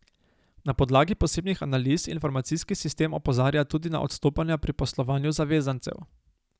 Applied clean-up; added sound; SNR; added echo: none; none; none; none.